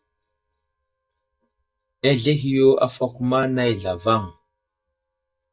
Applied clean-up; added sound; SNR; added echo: neural mask model DeepFilterNet 3.